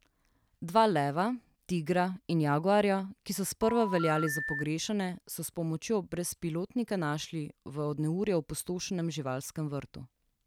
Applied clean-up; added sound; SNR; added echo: none; Telephone; 4 dB; none.